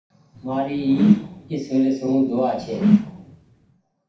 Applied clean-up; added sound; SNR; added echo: none; Whoosh, swoosh, swish; -1 dB; reverberation time 0.6 s.